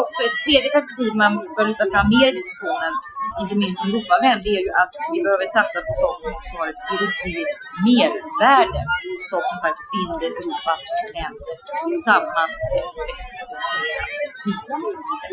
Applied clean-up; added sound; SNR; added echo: classical method Wiener filter.